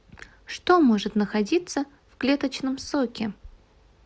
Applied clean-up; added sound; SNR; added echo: none; none; none; none.